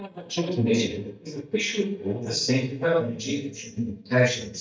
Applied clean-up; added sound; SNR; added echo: neural mask model DeepFilterNet 3.